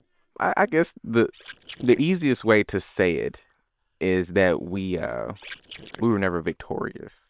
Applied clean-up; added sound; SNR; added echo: neural separator model SepFormer WHAM!.